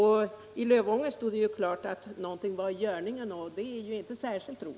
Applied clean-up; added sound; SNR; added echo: none; none; none; none.